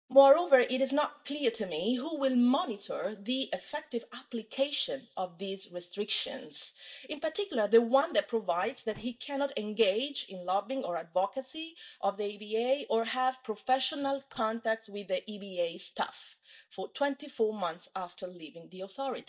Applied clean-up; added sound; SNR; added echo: neural mask model DeepFilterNet 3.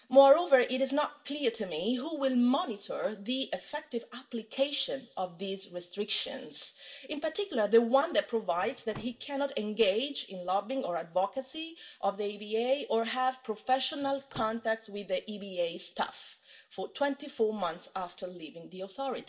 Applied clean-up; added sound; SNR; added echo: none; Slam / Microwave oven; 19 dB; reverberation time 0.3 s.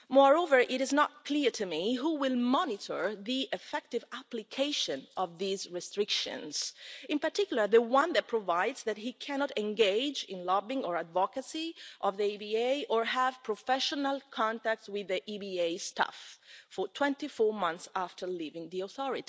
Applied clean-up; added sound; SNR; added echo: none; none; none; none.